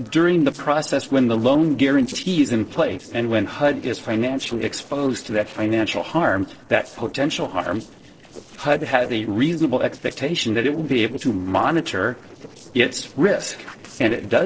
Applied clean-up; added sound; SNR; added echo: neural separator model SepFormer DNS4.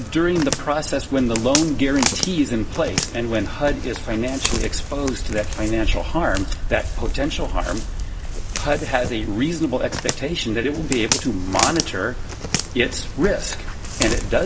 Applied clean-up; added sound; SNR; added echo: none; Walk, footsteps; 3 dB; reverberation time 2.2 s.